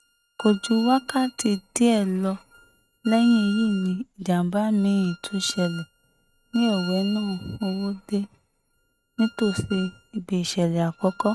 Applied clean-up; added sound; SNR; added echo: neural mask model RNNoise.